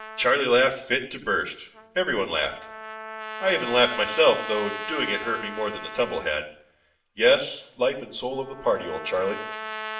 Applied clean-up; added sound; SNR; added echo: none; Trumpet; 12 dB; reverberation time 0.6 s.